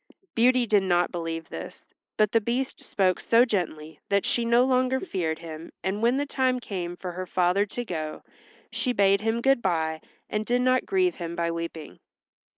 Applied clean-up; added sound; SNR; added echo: neural mask model Resemble Enhance denoiser.